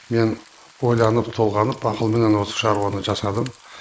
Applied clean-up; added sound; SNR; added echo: neural mask model Resemble Enhance denoiser.